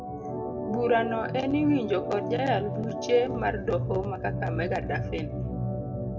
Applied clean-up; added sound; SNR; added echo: none; Organ; 3 dB; reverberation time 0.6 s.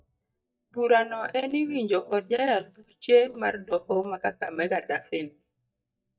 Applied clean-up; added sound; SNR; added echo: neural mask model DeepFilterNet 3.